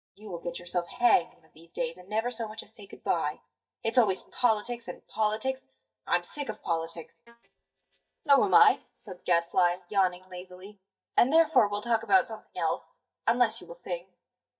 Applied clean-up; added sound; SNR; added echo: neural mask model DeepFilterNet 3.